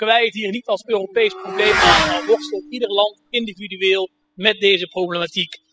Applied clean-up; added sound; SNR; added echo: classical method spectral subtraction.